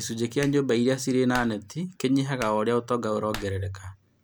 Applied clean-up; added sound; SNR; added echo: none; Clapping; 18 dB; none.